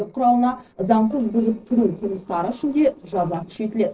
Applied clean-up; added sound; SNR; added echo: neural separator model SepFormer DNS4.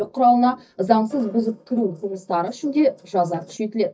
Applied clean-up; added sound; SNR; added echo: neural mask model DeepFilterNet 3.